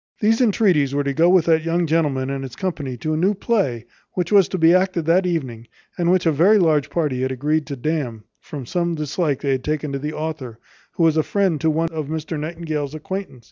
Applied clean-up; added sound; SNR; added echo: none; none; none; none.